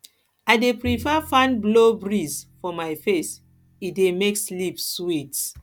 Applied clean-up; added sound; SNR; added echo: none; Bowed string instrument; 18 dB; none.